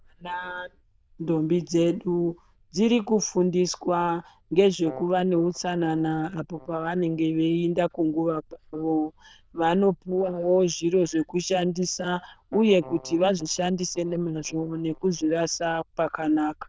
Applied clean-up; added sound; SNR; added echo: neural diffusion model UNIVERSE++.